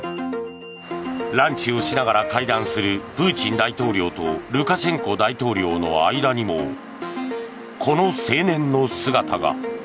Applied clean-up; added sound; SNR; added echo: none; none; none; none.